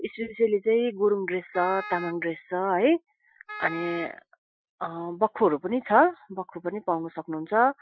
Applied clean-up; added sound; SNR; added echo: classical method Wiener filter.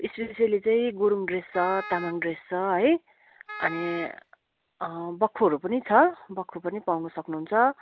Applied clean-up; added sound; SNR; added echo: none; Wind instrument, woodwind instrument; 14 dB; none.